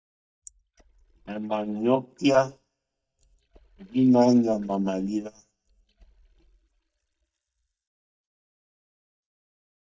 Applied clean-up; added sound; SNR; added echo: neural mask model DeepFilterNet 3.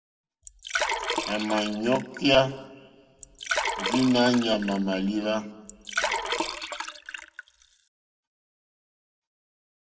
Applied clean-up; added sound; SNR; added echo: none; Liquid; 4 dB; reverberation time 1.2 s.